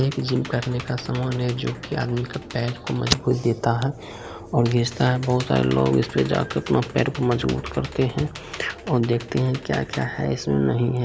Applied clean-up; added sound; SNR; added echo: none; Computer keyboard; 17 dB; none.